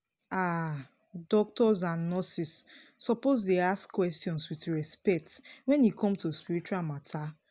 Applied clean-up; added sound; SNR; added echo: none; none; none; none.